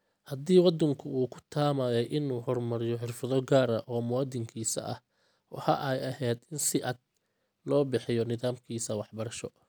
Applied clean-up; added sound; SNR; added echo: none; none; none; none.